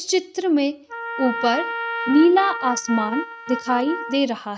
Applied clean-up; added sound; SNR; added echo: neural mask model RNNoise.